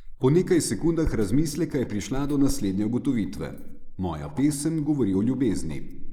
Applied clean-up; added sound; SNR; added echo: neural mask model Resemble Enhance denoiser.